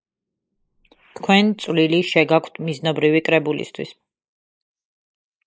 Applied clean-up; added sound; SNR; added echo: neural mask model Resemble Enhance denoiser.